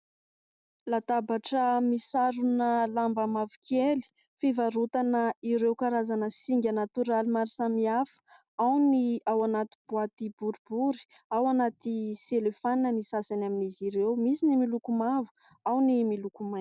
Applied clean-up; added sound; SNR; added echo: none; none; none; none.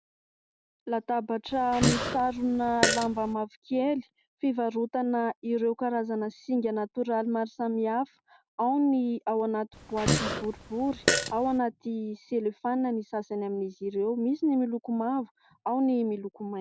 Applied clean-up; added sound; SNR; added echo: none; Fart; 1 dB; none.